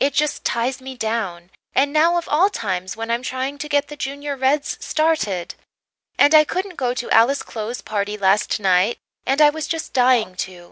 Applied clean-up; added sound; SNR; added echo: none; Bark; 16 dB; none.